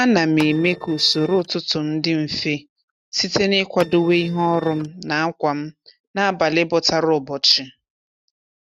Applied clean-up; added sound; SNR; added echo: neural mask model RNNoise.